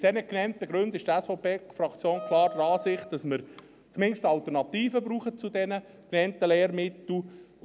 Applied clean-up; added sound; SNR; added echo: none; Wind instrument, woodwind instrument; 12 dB; none.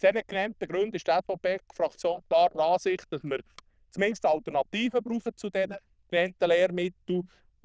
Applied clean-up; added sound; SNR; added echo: neural diffusion model UNIVERSE++.